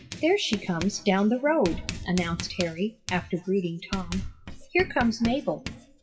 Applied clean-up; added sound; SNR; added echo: classical method WPE with log-MMSE.